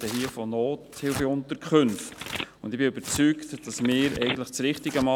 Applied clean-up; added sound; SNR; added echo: none; Tearing + Telephone; 12 dB; none.